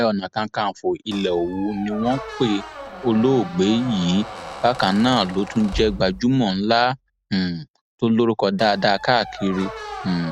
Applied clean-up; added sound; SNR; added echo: none; Squeak; 14 dB; none.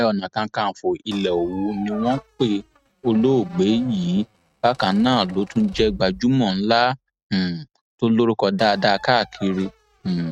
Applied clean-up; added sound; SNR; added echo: neural mask model RNNoise.